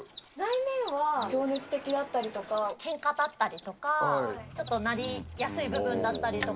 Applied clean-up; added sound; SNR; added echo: none; Mechanisms; 18 dB; none.